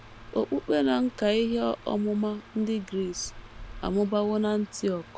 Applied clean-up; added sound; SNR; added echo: none; Gull, seagull + Mechanical fan; 18 dB; none.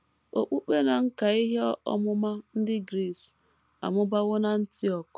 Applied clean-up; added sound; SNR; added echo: none; none; none; none.